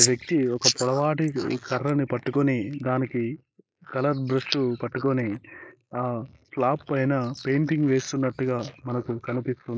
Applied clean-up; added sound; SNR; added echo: neural mask model Resemble Enhance denoiser.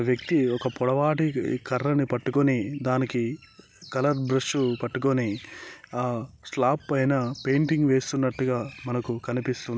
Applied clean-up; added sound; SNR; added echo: none; none; none; none.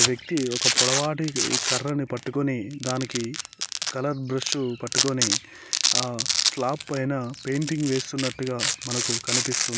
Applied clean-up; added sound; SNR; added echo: none; Domestic sounds, home sounds; -1 dB; none.